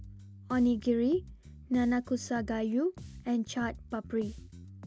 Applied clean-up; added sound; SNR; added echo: none; Bass guitar; 16 dB; none.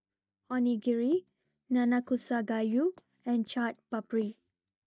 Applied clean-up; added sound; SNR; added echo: neural mask model DeepFilterNet 3.